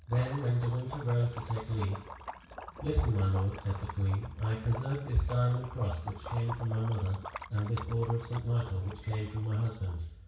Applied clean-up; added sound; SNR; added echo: none; Liquid; 14 dB; reverberation time 0.6 s.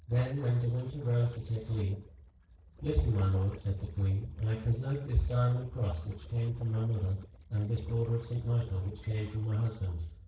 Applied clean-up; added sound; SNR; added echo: neural separator model SepFormer DNS4.